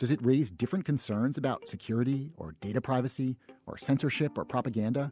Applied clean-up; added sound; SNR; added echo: none; none; none; none.